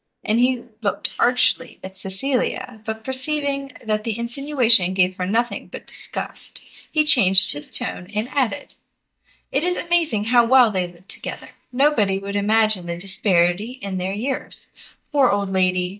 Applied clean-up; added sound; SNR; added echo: neural mask model DeepFilterNet 3.